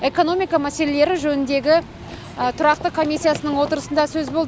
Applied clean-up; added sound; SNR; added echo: none; Run / Train; 15 dB; none.